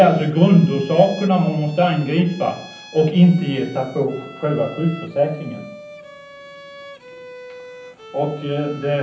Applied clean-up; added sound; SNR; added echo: none; Bowed string instrument; 20 dB; reverberation time 0.6 s.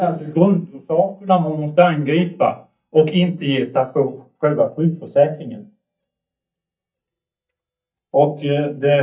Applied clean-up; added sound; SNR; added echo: neural mask model DeepFilterNet 3.